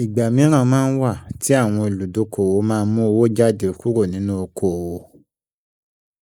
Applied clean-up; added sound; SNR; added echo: neural mask model Resemble Enhance denoiser.